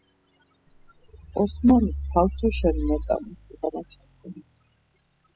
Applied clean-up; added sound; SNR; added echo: classical method spectral subtraction.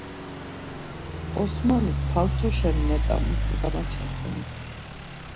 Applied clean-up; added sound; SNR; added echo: none; Idling / Truck; -3 dB; none.